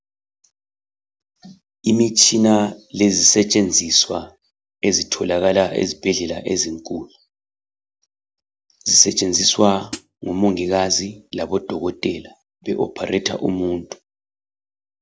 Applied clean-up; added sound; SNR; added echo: none; Hi-hat; 13 dB; none.